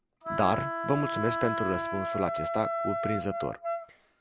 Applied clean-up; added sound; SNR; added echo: none; Wind instrument, woodwind instrument; 1 dB; none.